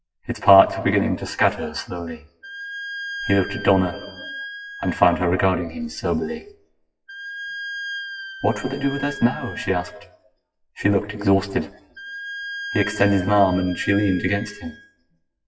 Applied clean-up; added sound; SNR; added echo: classical method WPE with log-MMSE.